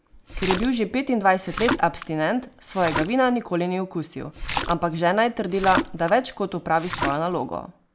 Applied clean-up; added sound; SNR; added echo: none; Splash, splatter; 7 dB; none.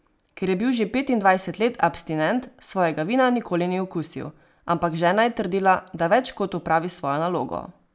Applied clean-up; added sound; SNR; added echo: none; none; none; none.